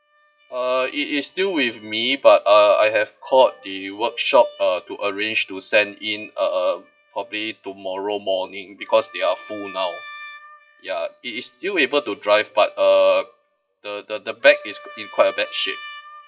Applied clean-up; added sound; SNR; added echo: classical method WPE with log-MMSE.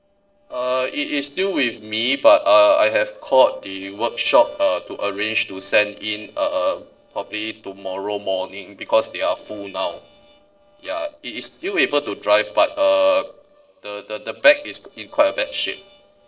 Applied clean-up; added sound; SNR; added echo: neural separator model SepFormer DNS4.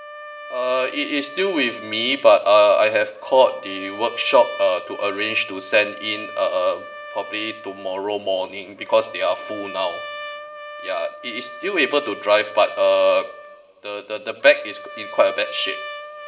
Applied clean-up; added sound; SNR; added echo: none; Trumpet; 15 dB; reverberation time 1.6 s.